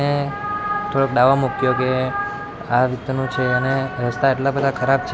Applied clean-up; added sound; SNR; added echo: none; none; none; none.